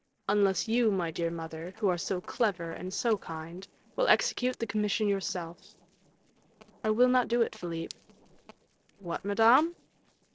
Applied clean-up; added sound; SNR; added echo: neural separator model SepFormer DNS4.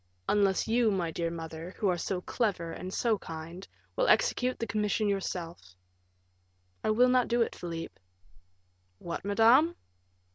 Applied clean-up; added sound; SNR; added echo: none; none; none; none.